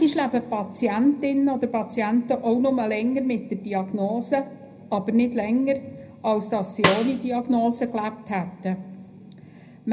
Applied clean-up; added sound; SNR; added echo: none; Snare drum; 4 dB; reverberation time 0.4 s.